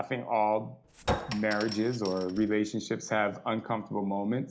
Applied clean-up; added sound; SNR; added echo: none; Chink, clink; 7 dB; reverberation time 0.4 s.